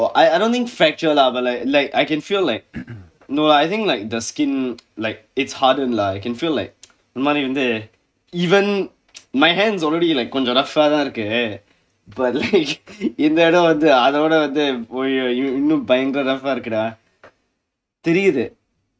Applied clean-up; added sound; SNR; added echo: neural mask model RNNoise.